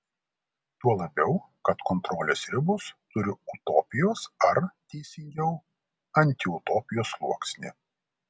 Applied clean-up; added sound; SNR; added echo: none; none; none; none.